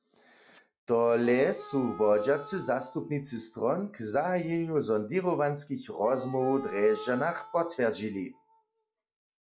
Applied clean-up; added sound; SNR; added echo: classical method log-MMSE.